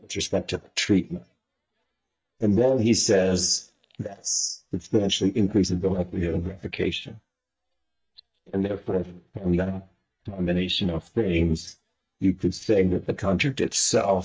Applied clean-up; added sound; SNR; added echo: neural mask model DeepFilterNet 3.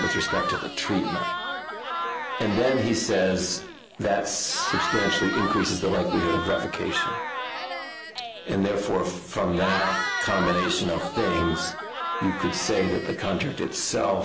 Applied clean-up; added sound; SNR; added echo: none; Crowd / Cheering; 4 dB; none.